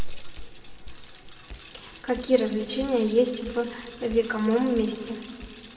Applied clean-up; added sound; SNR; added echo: none; Bicycle; 15 dB; reverberation time 1.9 s.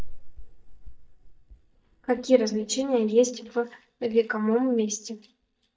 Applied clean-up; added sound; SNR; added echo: neural mask model DeepFilterNet 3.